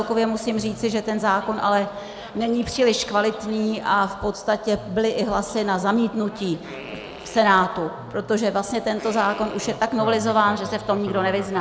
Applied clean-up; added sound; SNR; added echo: none; Fart; 19 dB; none.